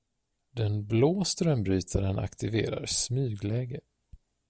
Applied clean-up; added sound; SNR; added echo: none; none; none; none.